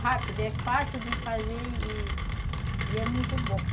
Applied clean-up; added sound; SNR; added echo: none; Rain; -2 dB; none.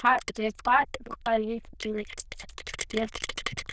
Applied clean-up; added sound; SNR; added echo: neural diffusion model UNIVERSE++.